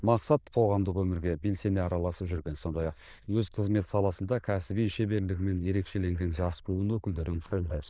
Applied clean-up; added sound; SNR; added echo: neural diffusion model UNIVERSE++.